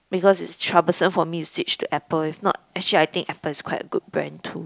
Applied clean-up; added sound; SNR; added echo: none; none; none; none.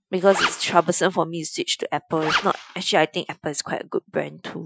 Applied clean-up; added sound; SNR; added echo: classical method Wiener filter.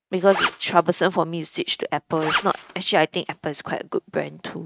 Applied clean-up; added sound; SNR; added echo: neural mask model RNNoise.